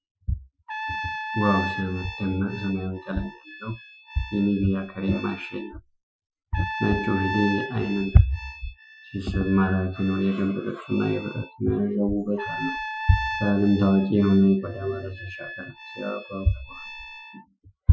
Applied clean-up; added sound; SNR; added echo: classical method Wiener filter.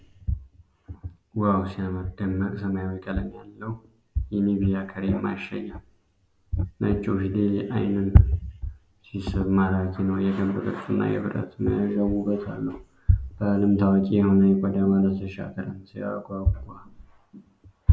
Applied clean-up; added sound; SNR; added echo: none; none; none; none.